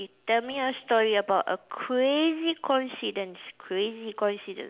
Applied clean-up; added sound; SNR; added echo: none; none; none; none.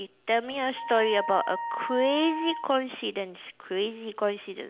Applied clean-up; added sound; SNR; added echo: none; Wind instrument, woodwind instrument; 8 dB; none.